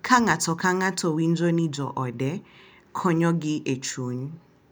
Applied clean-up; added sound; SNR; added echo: none; none; none; none.